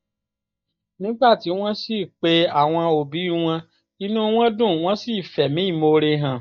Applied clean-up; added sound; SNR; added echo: neural mask model DeepFilterNet 3.